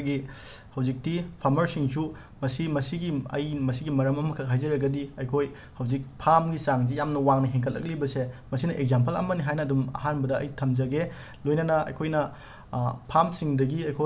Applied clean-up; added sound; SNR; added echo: none; none; none; none.